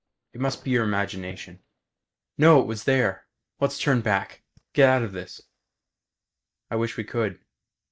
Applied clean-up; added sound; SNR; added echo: neural mask model DeepFilterNet 3.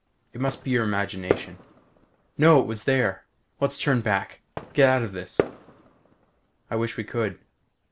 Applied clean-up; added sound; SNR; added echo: none; Fireworks; 9 dB; none.